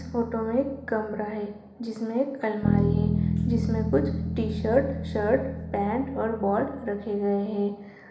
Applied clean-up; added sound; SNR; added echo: none; Bass guitar; 3 dB; reverberation time 1.1 s.